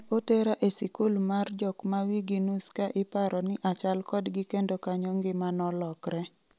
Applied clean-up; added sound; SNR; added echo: none; none; none; none.